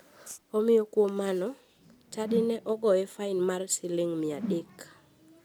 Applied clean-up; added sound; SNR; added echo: none; Whoosh, swoosh, swish; 11 dB; none.